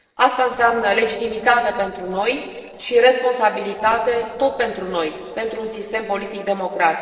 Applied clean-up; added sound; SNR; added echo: neural separator model SepFormer DNS4.